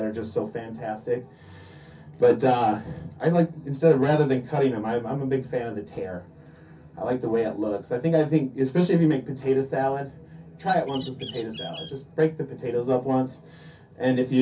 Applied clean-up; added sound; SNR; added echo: none; Bird; 16 dB; reverberation time 0.3 s.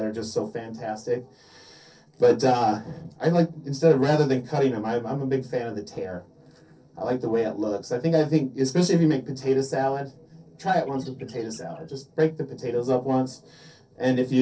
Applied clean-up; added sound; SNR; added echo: neural separator model SepFormer DNS4.